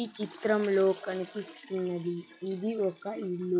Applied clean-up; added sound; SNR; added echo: classical method log-MMSE.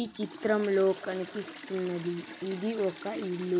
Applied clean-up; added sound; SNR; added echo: none; Toilet flush; 15 dB; none.